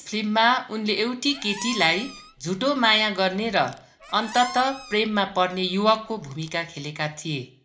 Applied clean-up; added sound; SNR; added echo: none; Squeak; 17 dB; reverberation time 0.4 s.